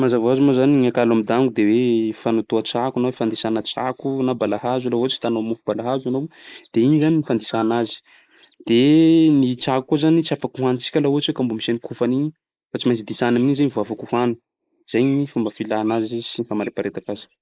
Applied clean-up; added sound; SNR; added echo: neural mask model Resemble Enhance denoiser.